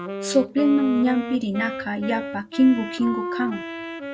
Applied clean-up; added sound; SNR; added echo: none; Wind instrument, woodwind instrument; 9 dB; none.